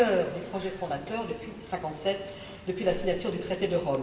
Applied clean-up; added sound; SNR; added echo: none; Wind / Boat, Water vehicle; 17 dB; reverberation time 1.4 s.